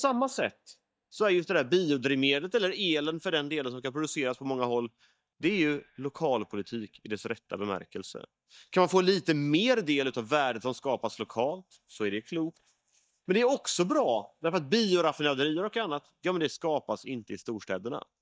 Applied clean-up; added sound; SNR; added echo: neural mask model DeepFilterNet 3.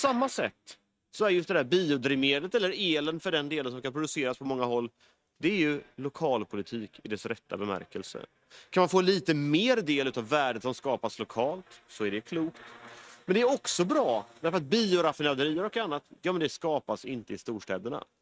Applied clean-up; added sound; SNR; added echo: neural mask model RNNoise.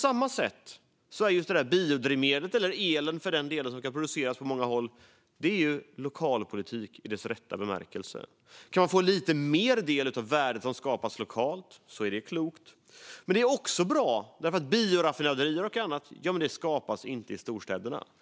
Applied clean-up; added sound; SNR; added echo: none; none; none; none.